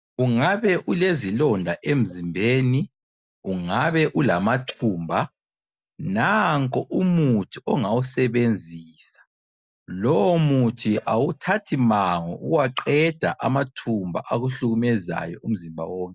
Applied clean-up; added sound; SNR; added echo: neural mask model DeepFilterNet 3.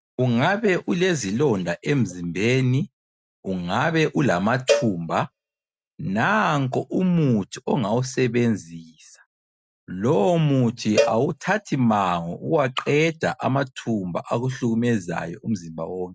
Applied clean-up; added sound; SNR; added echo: neural mask model RNNoise.